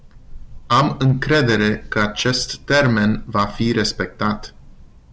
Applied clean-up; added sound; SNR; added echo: none; none; none; none.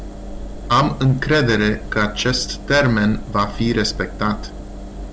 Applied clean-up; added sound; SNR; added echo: none; Engine; 12 dB; none.